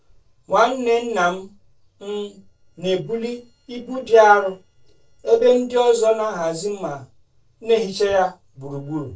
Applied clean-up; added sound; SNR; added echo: neural separator model SepFormer DNS4.